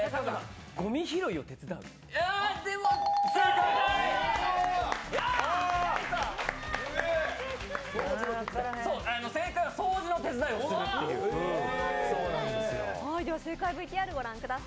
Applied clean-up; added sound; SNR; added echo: none; none; none; none.